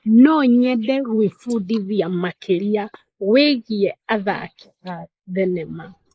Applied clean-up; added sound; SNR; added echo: neural mask model Resemble Enhance denoiser.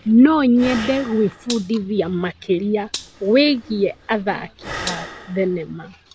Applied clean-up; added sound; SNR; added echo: none; Gunshot, gunfire + Breathing; 16 dB; none.